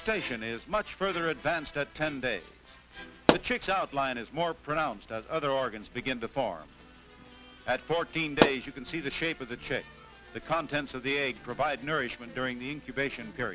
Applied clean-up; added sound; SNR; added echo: none; Explosion; 0 dB; none.